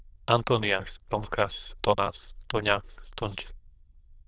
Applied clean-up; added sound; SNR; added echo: neural diffusion model UNIVERSE++.